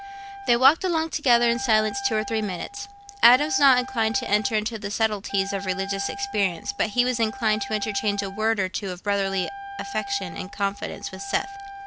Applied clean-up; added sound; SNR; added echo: none; Wind instrument, woodwind instrument; 13 dB; none.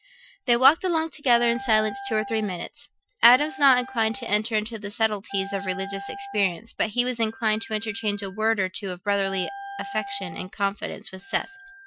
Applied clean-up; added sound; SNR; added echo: classical method Wiener filter.